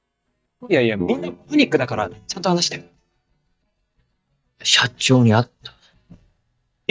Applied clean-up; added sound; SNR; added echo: neural mask model DeepFilterNet 3.